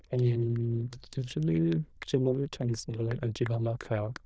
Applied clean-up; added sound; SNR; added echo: neural diffusion model UNIVERSE++.